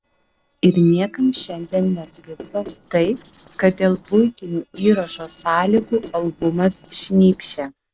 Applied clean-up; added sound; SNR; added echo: neural separator model SepFormer DNS4.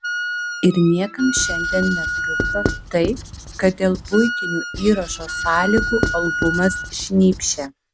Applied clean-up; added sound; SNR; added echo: none; Wind instrument, woodwind instrument + Writing; 4 dB; none.